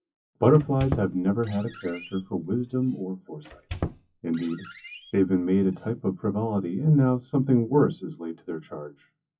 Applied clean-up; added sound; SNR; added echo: classical method WPE with log-MMSE.